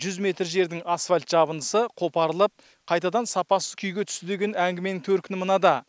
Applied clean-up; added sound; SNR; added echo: none; none; none; none.